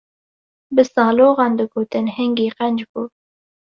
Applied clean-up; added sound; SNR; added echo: none; none; none; none.